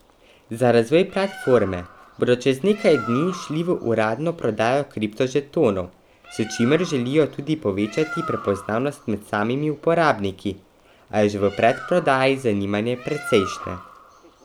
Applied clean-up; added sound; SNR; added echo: none; Bird; 17 dB; none.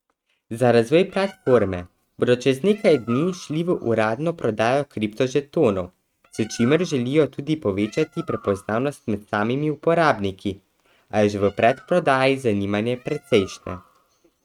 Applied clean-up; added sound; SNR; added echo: neural mask model RNNoise.